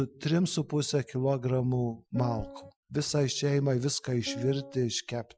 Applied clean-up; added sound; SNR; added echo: classical method Wiener filter.